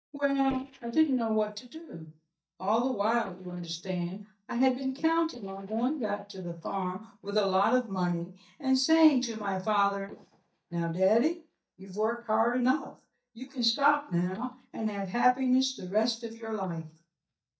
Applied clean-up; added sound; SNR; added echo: neural mask model DeepFilterNet 3.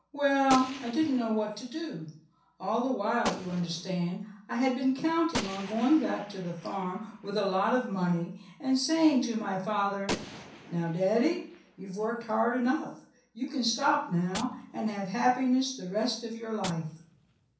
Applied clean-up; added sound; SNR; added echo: none; Gunshot, gunfire; 15 dB; reverberation time 0.6 s.